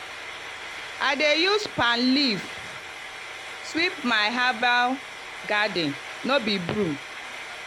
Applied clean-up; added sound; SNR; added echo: none; Frying (food); 11 dB; none.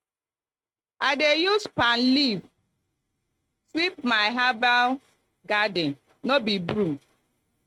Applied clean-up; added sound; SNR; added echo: neural mask model RNNoise.